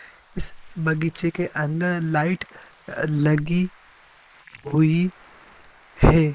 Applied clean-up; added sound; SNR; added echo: neural mask model Resemble Enhance denoiser.